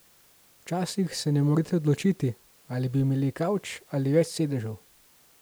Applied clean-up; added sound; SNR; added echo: none; none; none; none.